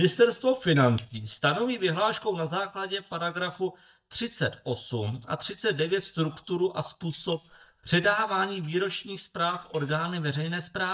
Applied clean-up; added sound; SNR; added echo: neural mask model DeepFilterNet 3.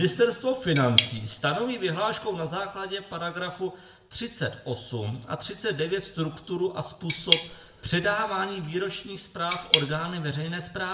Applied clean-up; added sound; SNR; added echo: none; Cutlery, silverware / Tap; 0 dB; reverberation time 0.6 s.